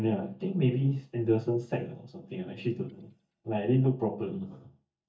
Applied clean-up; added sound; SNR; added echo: neural mask model DeepFilterNet 3.